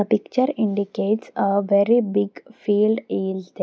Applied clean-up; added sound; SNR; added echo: none; none; none; none.